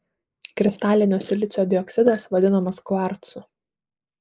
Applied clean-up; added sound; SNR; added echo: neural mask model Resemble Enhance denoiser.